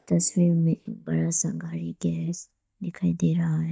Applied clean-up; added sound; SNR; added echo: neural mask model DeepFilterNet 3.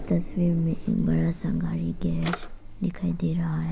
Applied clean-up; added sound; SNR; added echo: none; Drawer open or close; 8 dB; none.